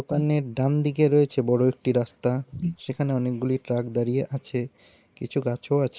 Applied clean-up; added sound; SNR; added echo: neural mask model Resemble Enhance denoiser.